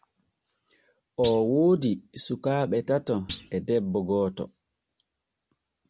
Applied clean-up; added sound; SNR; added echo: none; Thump, thud; 17 dB; none.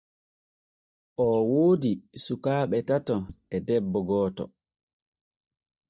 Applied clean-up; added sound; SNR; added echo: neural mask model DeepFilterNet 3.